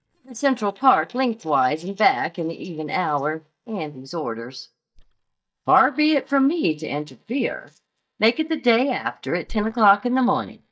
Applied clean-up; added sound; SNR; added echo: neural mask model DeepFilterNet 3.